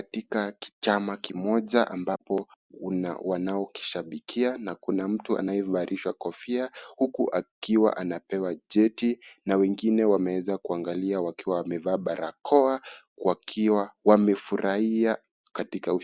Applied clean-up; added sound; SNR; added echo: none; none; none; none.